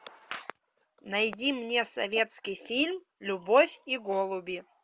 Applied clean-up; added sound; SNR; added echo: none; none; none; none.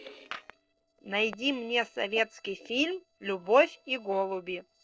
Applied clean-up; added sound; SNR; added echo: neural separator model SepFormer DNS4.